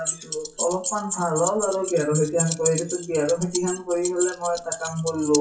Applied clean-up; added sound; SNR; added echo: classical method WPE with log-MMSE.